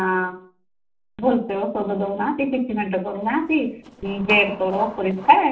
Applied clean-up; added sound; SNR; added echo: neural separator model SepFormer DNS4.